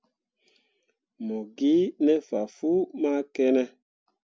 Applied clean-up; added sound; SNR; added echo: none; none; none; none.